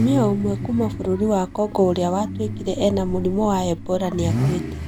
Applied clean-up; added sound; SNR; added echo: none; Idling / Accelerating, revving, vroom / Car; 5 dB; none.